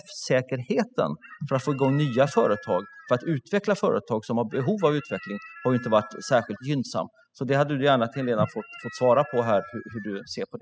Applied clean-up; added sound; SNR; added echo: classical method spectral subtraction.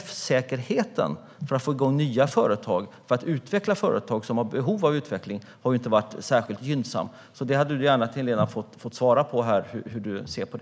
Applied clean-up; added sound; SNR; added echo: none; none; none; none.